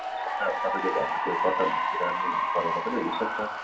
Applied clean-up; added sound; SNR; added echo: none; Applause / Cheering; -3 dB; reverberation time 0.3 s.